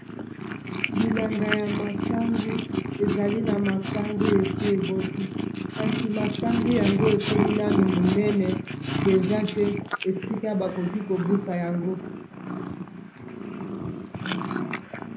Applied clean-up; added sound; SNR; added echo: none; Purr; 2 dB; reverberation time 0.4 s.